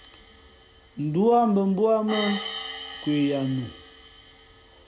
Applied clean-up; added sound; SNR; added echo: none; Hi-hat; 10 dB; none.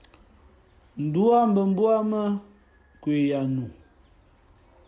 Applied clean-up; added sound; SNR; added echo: none; none; none; none.